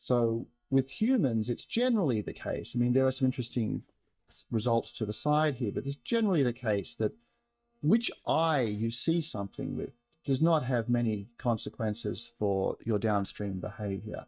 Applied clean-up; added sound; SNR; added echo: neural mask model DeepFilterNet 3.